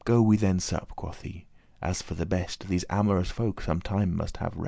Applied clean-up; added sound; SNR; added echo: none; none; none; none.